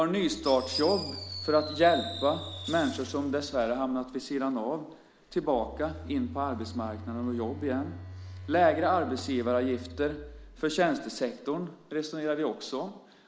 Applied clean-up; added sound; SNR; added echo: none; Fireworks + Telephone; 13 dB; none.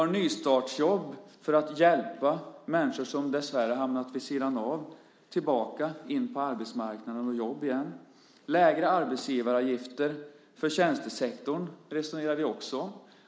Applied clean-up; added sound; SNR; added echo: none; none; none; none.